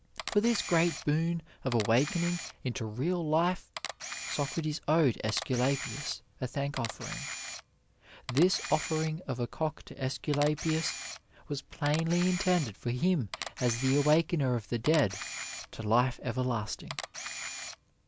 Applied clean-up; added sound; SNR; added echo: none; Camera; 11 dB; none.